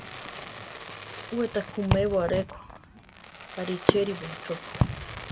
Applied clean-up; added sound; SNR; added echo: none; Fireworks; 0 dB; none.